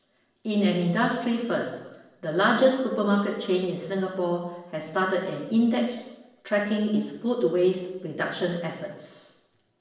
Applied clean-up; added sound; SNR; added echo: none; none; none; reverberation time 0.9 s.